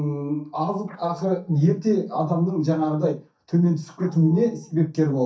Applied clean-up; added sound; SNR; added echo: neural mask model DeepFilterNet 3.